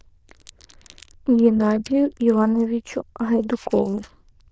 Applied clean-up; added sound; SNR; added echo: neural diffusion model UNIVERSE++.